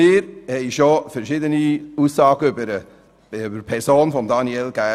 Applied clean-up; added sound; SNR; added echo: none; none; none; none.